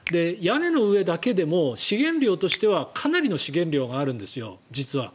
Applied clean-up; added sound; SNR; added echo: none; Finger snapping; 20 dB; none.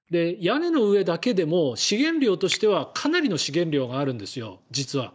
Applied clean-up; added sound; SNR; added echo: neural mask model DeepFilterNet 3.